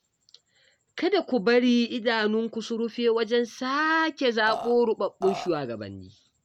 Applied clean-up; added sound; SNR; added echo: none; Burping, eructation; 8 dB; none.